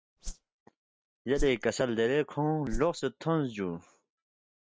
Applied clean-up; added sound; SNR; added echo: neural mask model RNNoise.